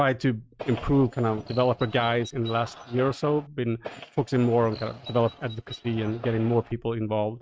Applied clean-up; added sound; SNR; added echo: neural mask model RNNoise.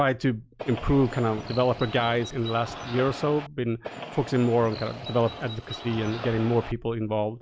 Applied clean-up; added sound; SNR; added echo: none; Bird; 12 dB; none.